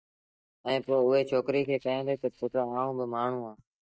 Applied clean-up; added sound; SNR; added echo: neural mask model DeepFilterNet 3.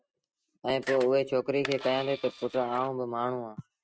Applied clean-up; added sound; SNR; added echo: neural mask model RNNoise.